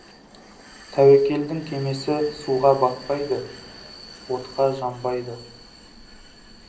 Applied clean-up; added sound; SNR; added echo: none; Vehicle; 20 dB; reverberation time 0.5 s.